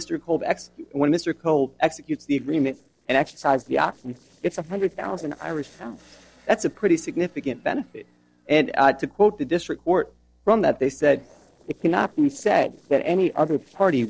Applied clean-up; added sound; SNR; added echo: neural separator model SepFormer DNS4.